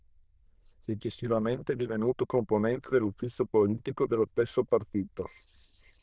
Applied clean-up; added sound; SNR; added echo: neural diffusion model UNIVERSE++.